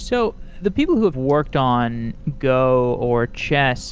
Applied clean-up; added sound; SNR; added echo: none; none; none; none.